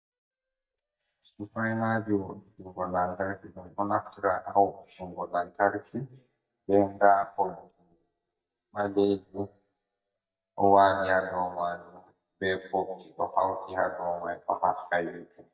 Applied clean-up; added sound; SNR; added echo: neural mask model DeepFilterNet 3.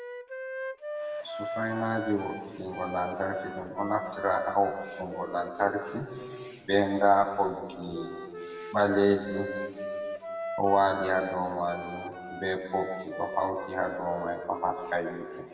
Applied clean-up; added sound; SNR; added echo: none; Wind instrument, woodwind instrument; 10 dB; reverberation time 2.0 s.